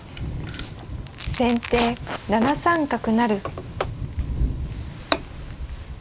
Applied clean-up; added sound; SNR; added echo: none; Tearing + Thunder; 5 dB; none.